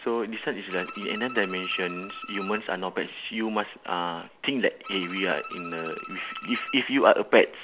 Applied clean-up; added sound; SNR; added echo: none; Bowed string instrument; 13 dB; none.